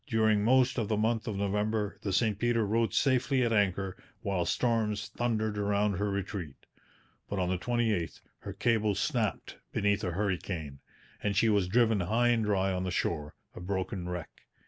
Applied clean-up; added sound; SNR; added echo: none; none; none; none.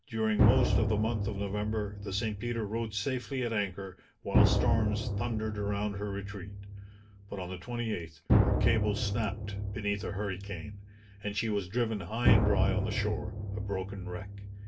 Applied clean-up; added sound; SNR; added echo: none; Drum; -3 dB; reverberation time 0.2 s.